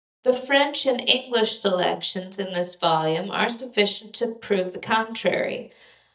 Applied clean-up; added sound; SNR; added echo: neural mask model DeepFilterNet 3.